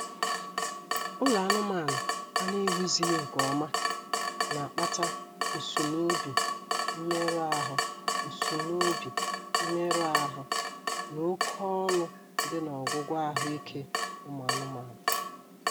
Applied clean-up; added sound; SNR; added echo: none; Drip / Water tap, faucet; -1 dB; none.